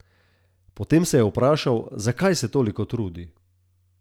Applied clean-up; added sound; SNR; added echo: none; none; none; none.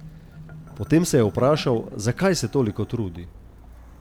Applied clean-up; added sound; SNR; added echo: none; Walk, footsteps + Marimba, xylophone; 18 dB; none.